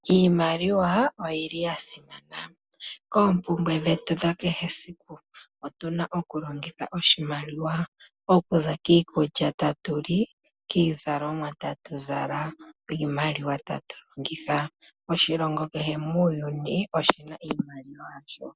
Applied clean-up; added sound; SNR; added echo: none; none; none; none.